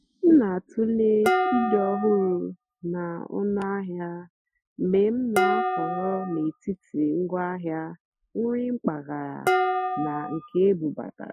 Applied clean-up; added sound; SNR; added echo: classical method Wiener filter.